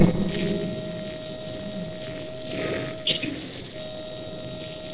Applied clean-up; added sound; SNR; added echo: neural separator model SepFormer DNS4.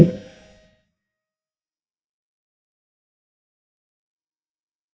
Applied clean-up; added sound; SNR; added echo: neural mask model DeepFilterNet 3.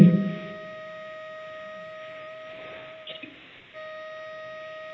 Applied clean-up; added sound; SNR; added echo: none; Wind instrument, woodwind instrument; 13 dB; reverberation time 0.8 s.